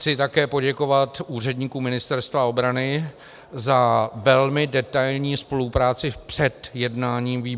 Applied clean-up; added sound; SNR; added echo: none; none; none; none.